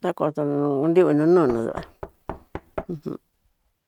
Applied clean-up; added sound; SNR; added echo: neural mask model RNNoise.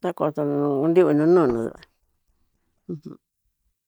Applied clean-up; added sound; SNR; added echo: neural mask model DeepFilterNet 3.